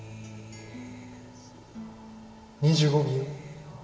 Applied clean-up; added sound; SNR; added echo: none; Acoustic guitar; 15 dB; reverberation time 2.5 s.